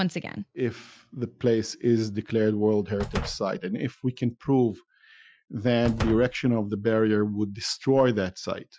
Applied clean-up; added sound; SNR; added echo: classical method Wiener filter.